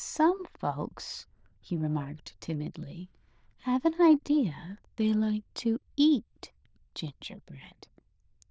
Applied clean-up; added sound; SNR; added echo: neural diffusion model UNIVERSE++.